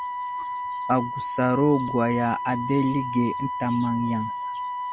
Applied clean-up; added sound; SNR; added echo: none; Wind instrument, woodwind instrument; 5 dB; none.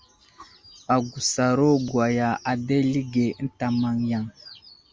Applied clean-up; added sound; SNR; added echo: none; none; none; none.